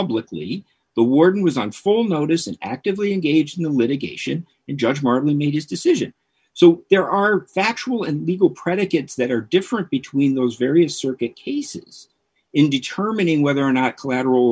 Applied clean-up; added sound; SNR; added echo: none; none; none; none.